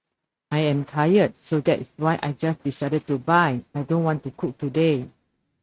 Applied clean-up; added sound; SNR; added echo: neural mask model RNNoise.